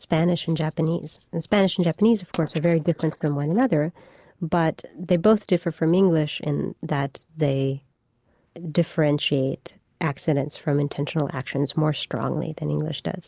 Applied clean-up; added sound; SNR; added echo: neural mask model Resemble Enhance denoiser.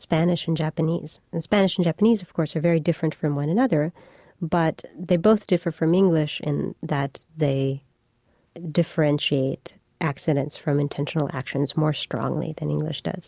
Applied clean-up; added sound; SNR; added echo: none; none; none; none.